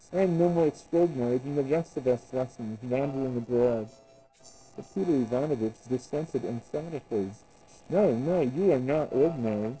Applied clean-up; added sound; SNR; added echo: neural separator model SepFormer DNS4.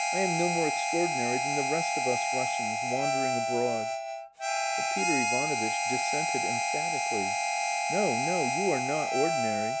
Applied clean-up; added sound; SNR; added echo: none; Harmonica; -4 dB; none.